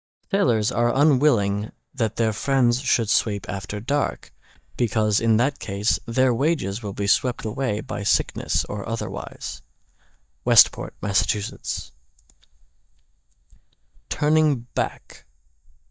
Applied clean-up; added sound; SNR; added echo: neural mask model DeepFilterNet 3.